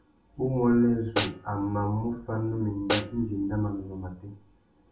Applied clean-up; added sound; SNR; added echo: none; Snare drum; 8 dB; reverberation time 0.3 s.